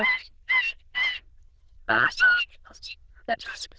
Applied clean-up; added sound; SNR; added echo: neural diffusion model UNIVERSE++.